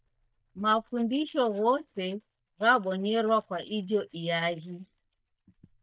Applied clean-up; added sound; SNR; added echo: neural mask model DeepFilterNet 3.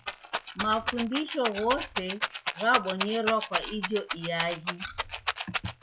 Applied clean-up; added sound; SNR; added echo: classical method log-MMSE.